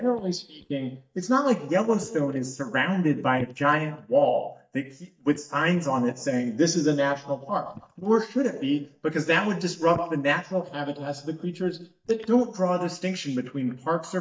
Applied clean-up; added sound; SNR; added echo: neural mask model DeepFilterNet 3.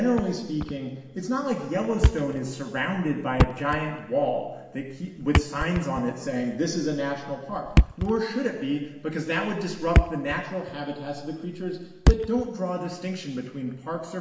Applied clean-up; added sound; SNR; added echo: none; Thump, thud; 1 dB; reverberation time 1.0 s.